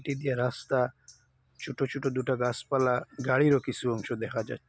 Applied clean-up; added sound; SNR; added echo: none; none; none; none.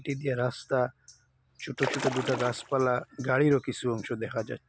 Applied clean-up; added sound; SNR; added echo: none; Splash, splatter; 6 dB; none.